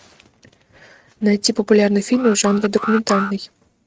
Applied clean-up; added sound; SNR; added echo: neural mask model RNNoise.